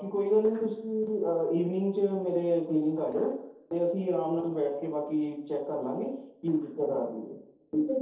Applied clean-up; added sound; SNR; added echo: neural separator model SepFormer DNS4.